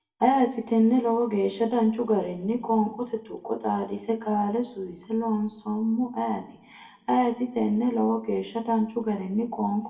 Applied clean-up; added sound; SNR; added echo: none; none; none; reverberation time 0.6 s.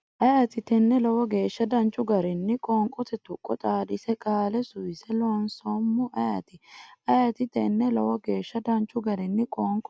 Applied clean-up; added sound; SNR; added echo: none; none; none; none.